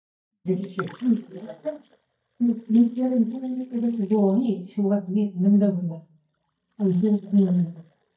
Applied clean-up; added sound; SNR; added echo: neural mask model DeepFilterNet 3.